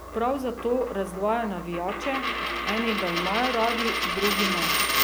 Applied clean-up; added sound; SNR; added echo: none; Coin (dropping); 0 dB; none.